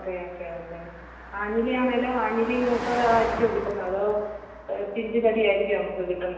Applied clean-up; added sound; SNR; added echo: none; Car passing by; 11 dB; reverberation time 1.0 s.